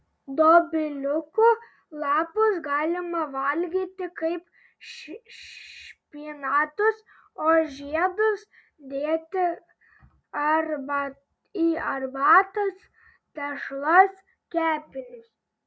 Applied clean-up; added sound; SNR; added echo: none; none; none; none.